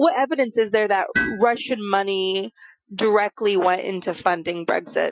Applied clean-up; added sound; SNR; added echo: classical method Wiener filter.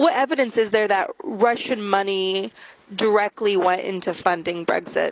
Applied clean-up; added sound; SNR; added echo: none; none; none; none.